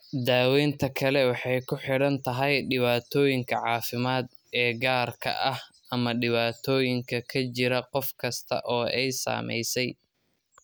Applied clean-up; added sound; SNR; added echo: none; none; none; none.